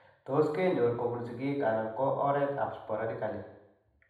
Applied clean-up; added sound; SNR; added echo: none; none; none; reverberation time 0.8 s.